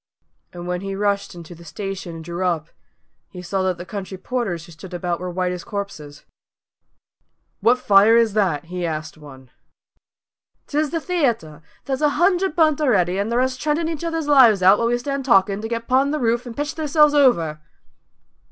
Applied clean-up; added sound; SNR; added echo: none; none; none; none.